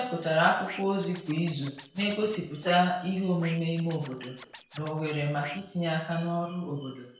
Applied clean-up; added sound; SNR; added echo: none; Scratching (performance technique); 17 dB; reverberation time 0.5 s.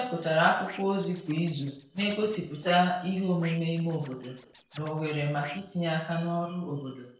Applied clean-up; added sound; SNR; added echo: neural separator model SepFormer DNS4.